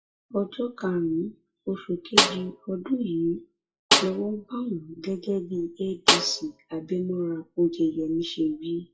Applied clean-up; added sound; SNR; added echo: classical method WPE with log-MMSE.